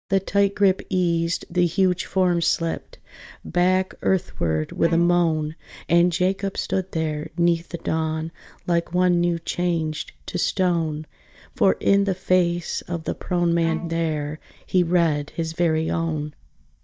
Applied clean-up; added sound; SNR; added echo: neural mask model DeepFilterNet 3.